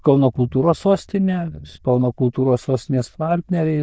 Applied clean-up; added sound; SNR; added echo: neural diffusion model UNIVERSE++.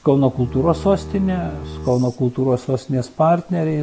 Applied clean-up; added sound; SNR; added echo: none; Bowed string instrument; 12 dB; none.